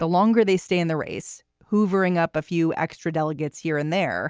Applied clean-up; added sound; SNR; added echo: none; none; none; none.